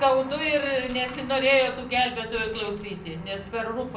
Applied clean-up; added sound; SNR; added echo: none; Keys jangling; 16 dB; reverberation time 0.6 s.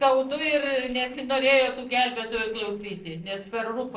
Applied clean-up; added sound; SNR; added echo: neural separator model SepFormer DNS4.